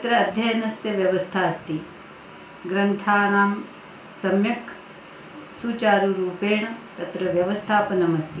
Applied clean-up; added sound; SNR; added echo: none; none; none; reverberation time 0.3 s.